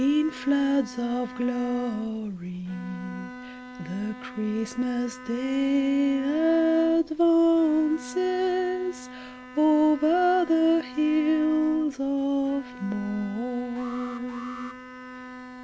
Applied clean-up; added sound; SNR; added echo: none; Bowed string instrument + Alarm; 15 dB; none.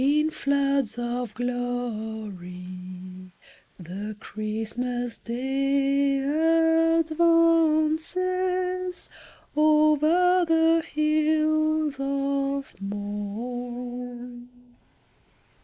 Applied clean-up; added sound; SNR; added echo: neural mask model Resemble Enhance denoiser.